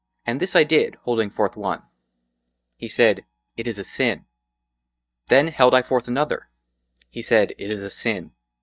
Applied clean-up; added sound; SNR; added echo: neural mask model DeepFilterNet 3.